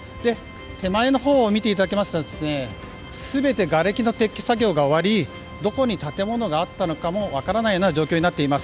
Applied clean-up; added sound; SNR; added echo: none; Organ; 19 dB; none.